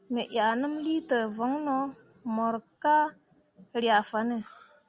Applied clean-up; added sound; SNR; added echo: none; none; none; none.